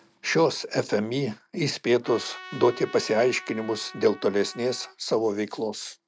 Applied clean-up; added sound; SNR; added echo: none; Trumpet; 18 dB; none.